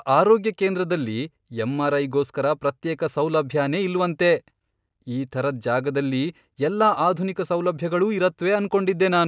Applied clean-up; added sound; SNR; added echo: none; none; none; none.